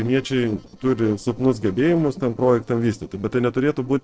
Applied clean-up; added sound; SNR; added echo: neural separator model SepFormer DNS4.